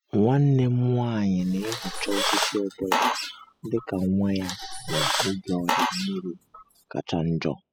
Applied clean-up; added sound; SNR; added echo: classical method spectral subtraction.